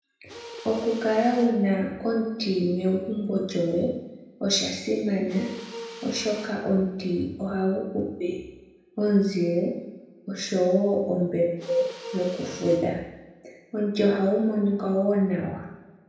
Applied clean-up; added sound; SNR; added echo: none; Mechanisms; 18 dB; reverberation time 0.8 s.